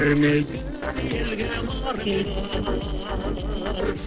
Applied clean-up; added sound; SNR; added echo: neural separator model SepFormer DNS4.